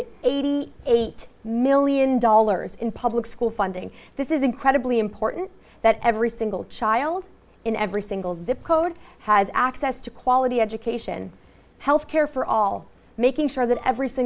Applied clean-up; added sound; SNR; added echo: none; none; none; none.